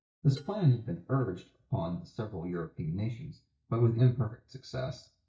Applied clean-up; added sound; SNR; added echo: neural mask model DeepFilterNet 3.